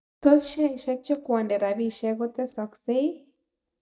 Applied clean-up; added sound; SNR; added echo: neural mask model DeepFilterNet 3.